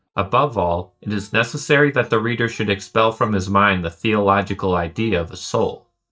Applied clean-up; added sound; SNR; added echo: neural mask model DeepFilterNet 3.